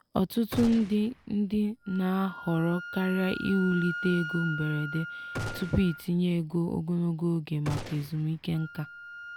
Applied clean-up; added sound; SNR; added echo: none; Gunshot, gunfire + Wind instrument, woodwind instrument; 11 dB; none.